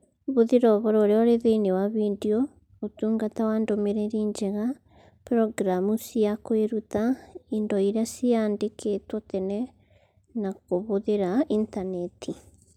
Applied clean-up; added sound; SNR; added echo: none; none; none; none.